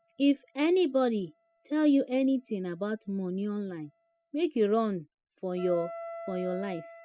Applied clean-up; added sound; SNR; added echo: classical method spectral subtraction.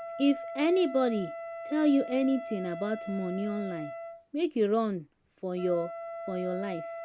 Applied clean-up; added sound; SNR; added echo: none; Wind instrument, woodwind instrument; 10 dB; none.